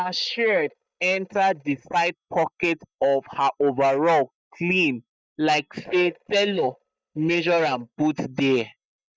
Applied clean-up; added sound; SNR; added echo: neural mask model DeepFilterNet 3.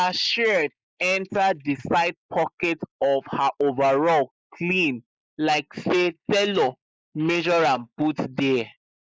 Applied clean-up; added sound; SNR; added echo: neural mask model Resemble Enhance denoiser.